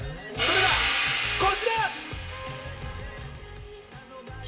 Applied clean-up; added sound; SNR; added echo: none; Hi-hat; -4 dB; reverberation time 0.6 s.